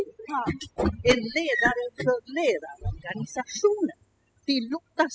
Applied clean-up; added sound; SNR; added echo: classical method spectral subtraction.